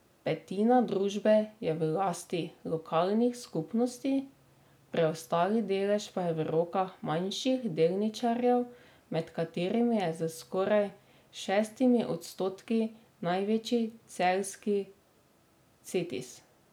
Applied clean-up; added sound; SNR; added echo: none; none; none; none.